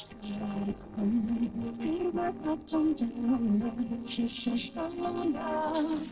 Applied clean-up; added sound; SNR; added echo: neural separator model SepFormer DNS4.